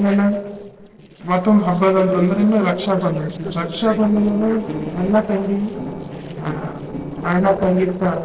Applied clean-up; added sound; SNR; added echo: neural separator model SepFormer DNS4.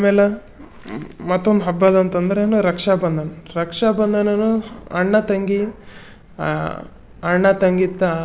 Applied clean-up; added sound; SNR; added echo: none; none; none; none.